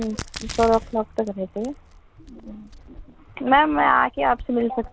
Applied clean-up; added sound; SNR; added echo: none; Crack; 16 dB; none.